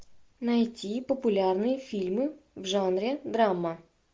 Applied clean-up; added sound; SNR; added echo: none; none; none; none.